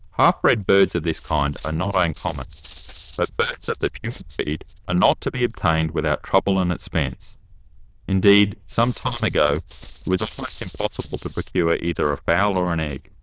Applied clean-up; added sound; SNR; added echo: neural diffusion model UNIVERSE++.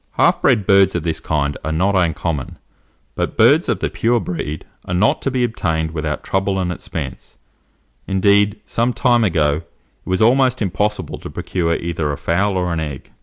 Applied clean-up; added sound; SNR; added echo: none; none; none; none.